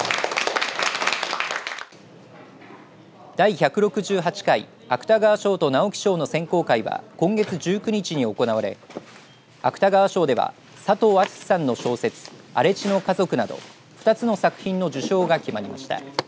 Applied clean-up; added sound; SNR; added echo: none; none; none; none.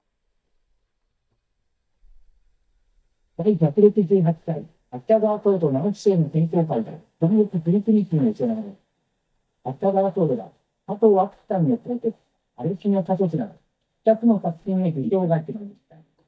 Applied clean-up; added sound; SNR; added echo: neural mask model DeepFilterNet 3.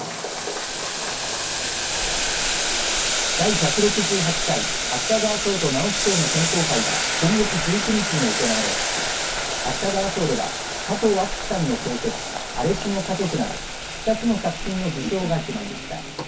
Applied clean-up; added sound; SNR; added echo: none; Boiling; 0 dB; reverberation time 0.3 s.